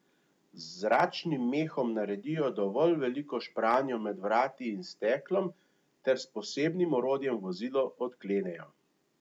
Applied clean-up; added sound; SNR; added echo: none; none; none; none.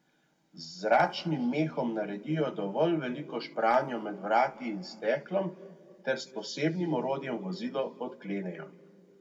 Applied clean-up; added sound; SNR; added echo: none; none; none; reverberation time 1.3 s.